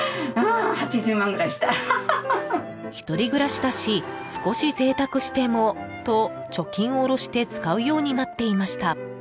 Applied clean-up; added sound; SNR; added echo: none; none; none; none.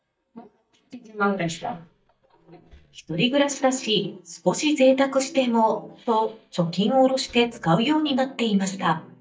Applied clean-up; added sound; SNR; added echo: neural mask model DeepFilterNet 3.